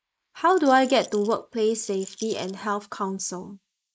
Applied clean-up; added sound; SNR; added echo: neural mask model Resemble Enhance denoiser.